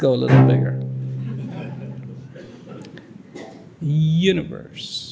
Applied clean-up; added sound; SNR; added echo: none; Bowed string instrument; -3 dB; none.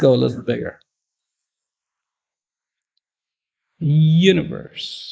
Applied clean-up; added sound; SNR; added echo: neural mask model Resemble Enhance denoiser.